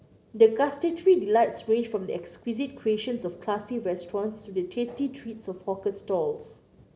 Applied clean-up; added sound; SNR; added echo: none; none; none; none.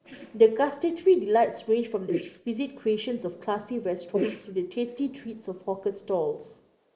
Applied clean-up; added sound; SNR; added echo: neural mask model Resemble Enhance denoiser.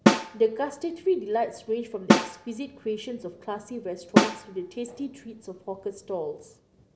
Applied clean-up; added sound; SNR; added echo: none; Snare drum; -3 dB; none.